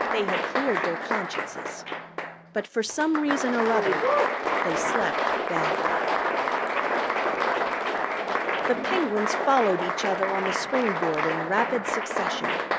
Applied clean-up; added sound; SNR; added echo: none; Applause; -2 dB; none.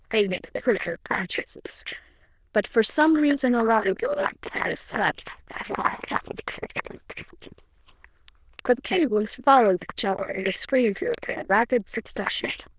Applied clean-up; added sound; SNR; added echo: neural diffusion model UNIVERSE++.